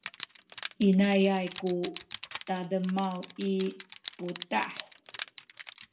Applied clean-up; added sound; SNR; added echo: none; Crushing; 14 dB; reverberation time 0.4 s.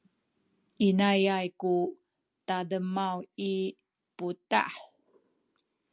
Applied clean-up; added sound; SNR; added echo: none; none; none; none.